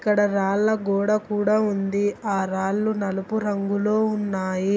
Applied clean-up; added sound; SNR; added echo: none; none; none; none.